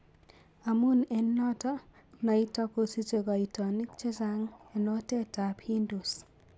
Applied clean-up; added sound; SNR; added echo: none; none; none; none.